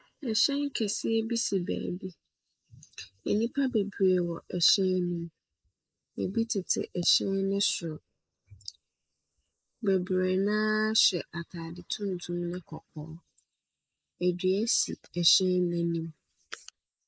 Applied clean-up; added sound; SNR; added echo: neural mask model Resemble Enhance denoiser.